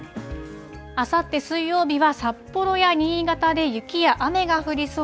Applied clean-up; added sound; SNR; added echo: none; none; none; none.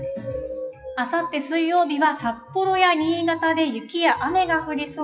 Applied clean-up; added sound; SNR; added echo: classical method WPE with log-MMSE.